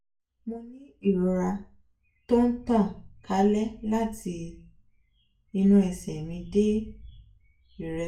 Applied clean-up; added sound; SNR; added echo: none; none; none; reverberation time 0.3 s.